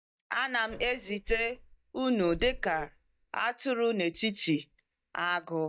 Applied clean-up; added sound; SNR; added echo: neural mask model DeepFilterNet 3.